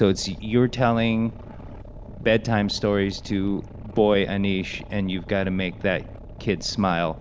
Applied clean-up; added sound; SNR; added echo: none; Boat, Water vehicle; 15 dB; none.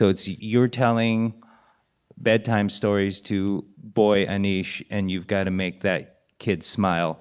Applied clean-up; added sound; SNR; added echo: none; none; none; none.